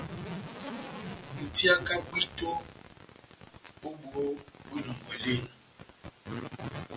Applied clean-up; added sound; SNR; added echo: none; none; none; none.